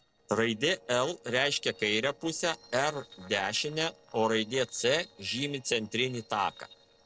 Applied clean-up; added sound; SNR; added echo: neural separator model SepFormer DNS4.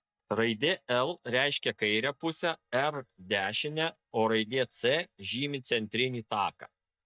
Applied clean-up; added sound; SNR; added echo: neural mask model DeepFilterNet 3.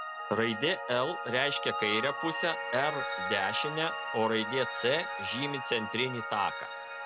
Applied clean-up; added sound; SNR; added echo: none; Piano; 5 dB; none.